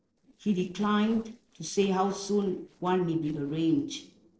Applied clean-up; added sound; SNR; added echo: neural separator model SepFormer DNS4.